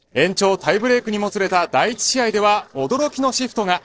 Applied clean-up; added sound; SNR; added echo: neural separator model SepFormer DNS4.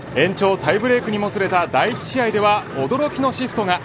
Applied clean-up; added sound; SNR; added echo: none; Gull, seagull; 19 dB; none.